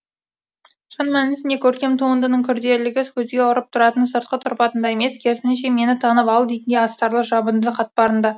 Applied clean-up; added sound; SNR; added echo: none; none; none; none.